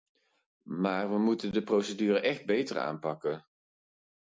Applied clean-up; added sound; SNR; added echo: none; none; none; none.